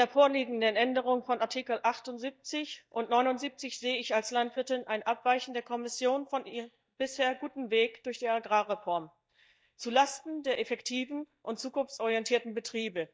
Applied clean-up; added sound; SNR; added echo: neural mask model DeepFilterNet 3.